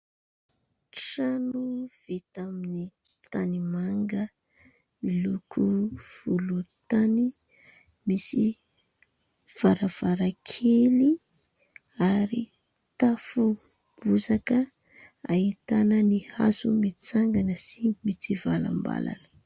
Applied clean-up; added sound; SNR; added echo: none; none; none; none.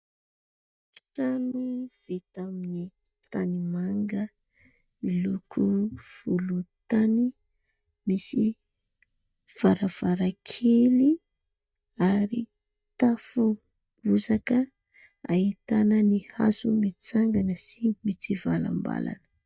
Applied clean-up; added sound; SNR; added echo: neural mask model DeepFilterNet 3.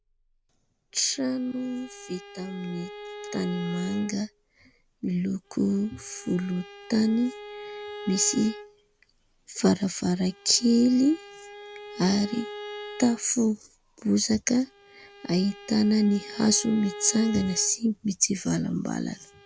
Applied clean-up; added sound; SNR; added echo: none; Bowed string instrument; 16 dB; none.